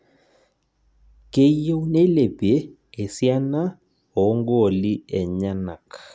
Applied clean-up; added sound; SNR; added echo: none; none; none; none.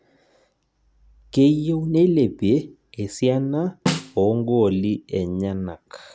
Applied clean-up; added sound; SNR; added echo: none; Snare drum; 6 dB; none.